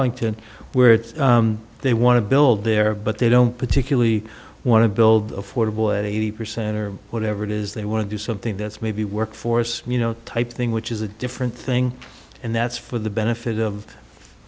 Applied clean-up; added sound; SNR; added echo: none; none; none; none.